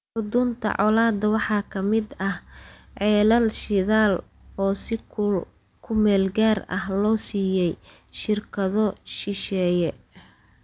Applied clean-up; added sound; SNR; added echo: none; none; none; none.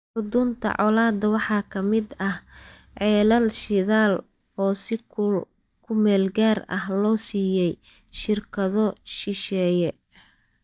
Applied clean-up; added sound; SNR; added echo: neural mask model DeepFilterNet 3.